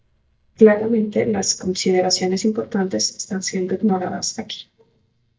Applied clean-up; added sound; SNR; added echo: neural mask model DeepFilterNet 3.